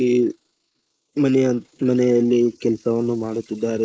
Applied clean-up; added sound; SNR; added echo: neural mask model Resemble Enhance denoiser.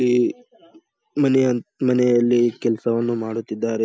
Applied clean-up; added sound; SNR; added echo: none; none; none; none.